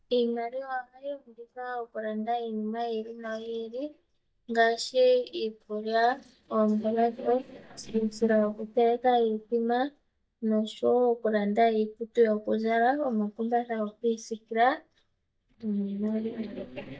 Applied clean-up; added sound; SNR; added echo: neural mask model DeepFilterNet 3.